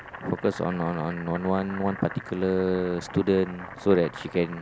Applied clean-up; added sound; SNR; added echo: none; Boiling; 15 dB; none.